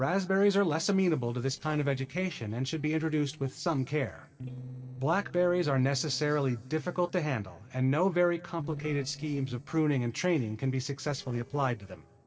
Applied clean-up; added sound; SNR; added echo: neural separator model SepFormer DNS4.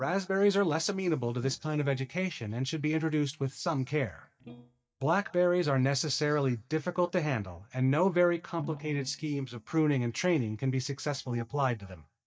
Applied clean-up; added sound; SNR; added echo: neural mask model DeepFilterNet 3.